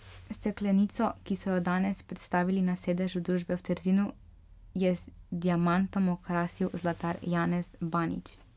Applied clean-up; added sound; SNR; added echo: none; none; none; none.